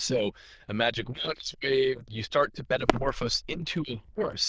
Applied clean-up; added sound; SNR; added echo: neural diffusion model UNIVERSE++.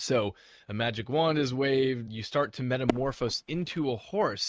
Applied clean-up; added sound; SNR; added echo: neural mask model RNNoise.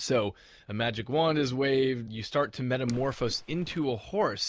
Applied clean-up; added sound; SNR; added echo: neural mask model Resemble Enhance denoiser.